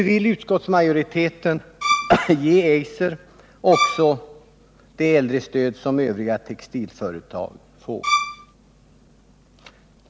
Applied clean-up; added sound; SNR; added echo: none; Bowed string instrument; 1 dB; none.